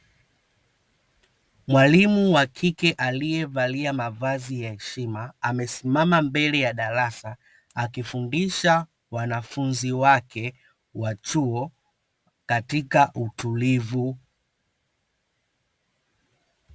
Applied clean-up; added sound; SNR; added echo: none; none; none; none.